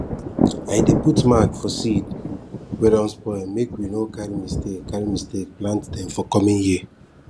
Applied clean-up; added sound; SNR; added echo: none; Thunder; 3 dB; none.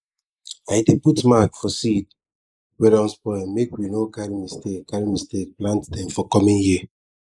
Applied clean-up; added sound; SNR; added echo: neural mask model Resemble Enhance denoiser.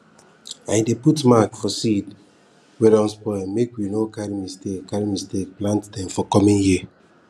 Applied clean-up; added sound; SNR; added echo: none; none; none; none.